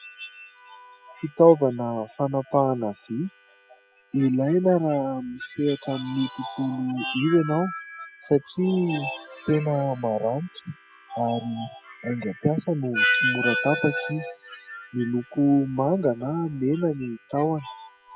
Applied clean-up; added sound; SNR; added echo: classical method spectral subtraction.